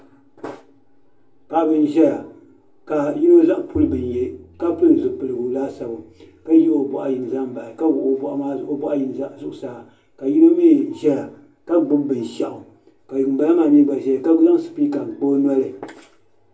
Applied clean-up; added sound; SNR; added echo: none; Bowed string instrument; 20 dB; reverberation time 0.2 s.